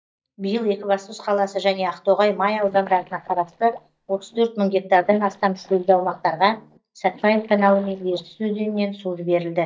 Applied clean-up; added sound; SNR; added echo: neural mask model DeepFilterNet 3.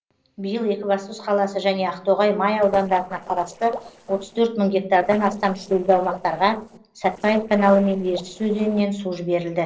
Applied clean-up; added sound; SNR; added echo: neural separator model SepFormer DNS4.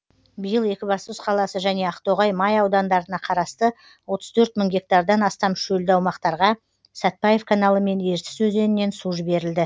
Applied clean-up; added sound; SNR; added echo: none; none; none; none.